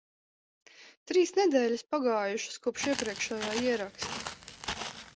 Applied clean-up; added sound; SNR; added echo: none; Walk, footsteps; 8 dB; none.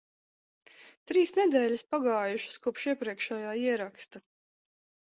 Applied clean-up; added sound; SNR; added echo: none; none; none; none.